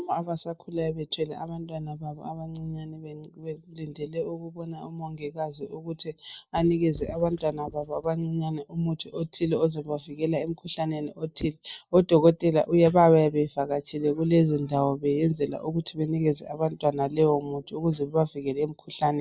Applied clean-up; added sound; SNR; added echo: neural mask model DeepFilterNet 3.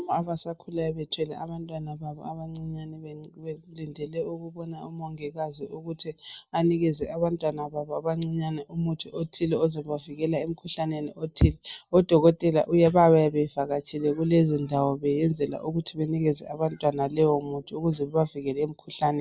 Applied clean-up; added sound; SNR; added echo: none; none; none; none.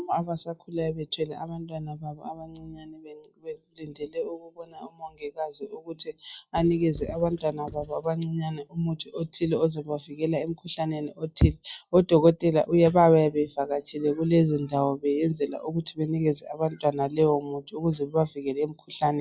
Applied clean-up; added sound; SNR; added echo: classical method log-MMSE.